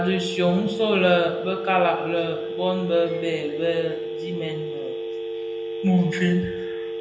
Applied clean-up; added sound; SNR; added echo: none; Telephone; 6 dB; reverberation time 0.7 s.